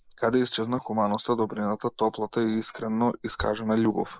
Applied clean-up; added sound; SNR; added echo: neural mask model Resemble Enhance denoiser.